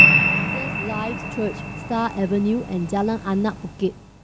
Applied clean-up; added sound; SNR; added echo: none; Piano; -2 dB; none.